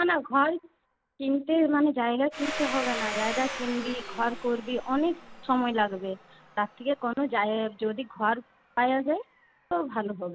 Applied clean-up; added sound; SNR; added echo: none; Domestic sounds, home sounds; 12 dB; none.